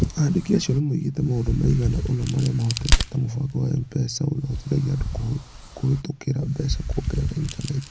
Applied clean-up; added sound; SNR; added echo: none; Crack; 5 dB; none.